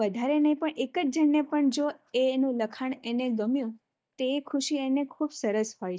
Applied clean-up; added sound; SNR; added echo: neural mask model DeepFilterNet 3.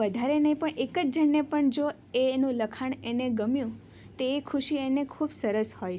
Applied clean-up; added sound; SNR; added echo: none; none; none; none.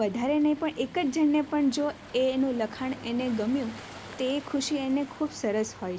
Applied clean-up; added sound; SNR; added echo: none; Waves, surf; 18 dB; none.